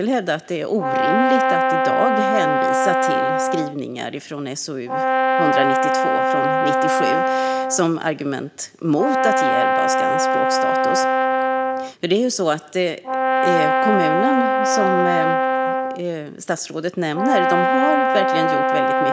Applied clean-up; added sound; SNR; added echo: none; Brass instrument; -4 dB; none.